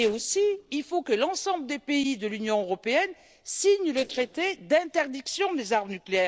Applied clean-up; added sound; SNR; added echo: neural separator model SepFormer DNS4.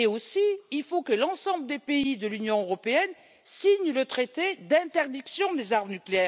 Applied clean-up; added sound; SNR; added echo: none; none; none; none.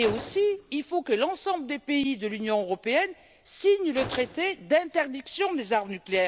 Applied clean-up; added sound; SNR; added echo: none; Gunshot, gunfire; 18 dB; none.